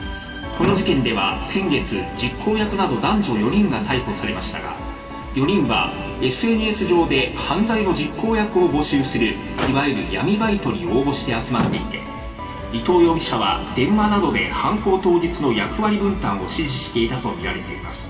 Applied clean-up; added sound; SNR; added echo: none; Motor vehicle (road); 15 dB; reverberation time 2.2 s.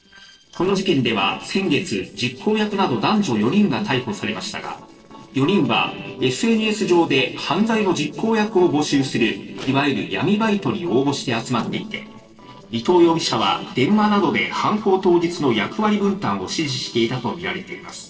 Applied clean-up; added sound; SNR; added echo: neural separator model SepFormer DNS4.